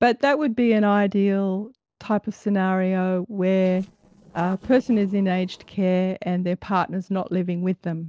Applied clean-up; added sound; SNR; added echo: neural separator model SepFormer DNS4.